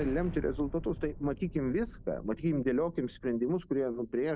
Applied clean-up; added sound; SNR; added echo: none; Explosion; 13 dB; none.